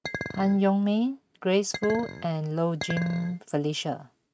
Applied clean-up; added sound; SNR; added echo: neural mask model RNNoise.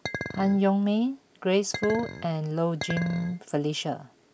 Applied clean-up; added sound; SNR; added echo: none; Chink, clink; 10 dB; none.